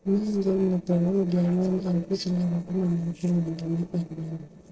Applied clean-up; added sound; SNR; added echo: neural separator model SepFormer DNS4.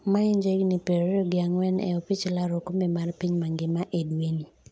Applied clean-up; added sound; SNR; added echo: none; none; none; none.